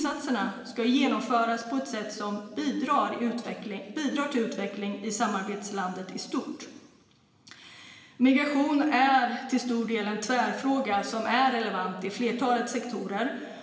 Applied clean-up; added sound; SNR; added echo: none; none; none; reverberation time 1.3 s.